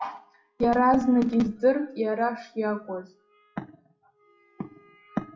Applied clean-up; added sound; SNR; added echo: classical method WPE with log-MMSE.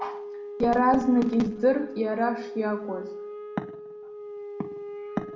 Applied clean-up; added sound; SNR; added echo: none; Wind instrument, woodwind instrument; 11 dB; reverberation time 0.6 s.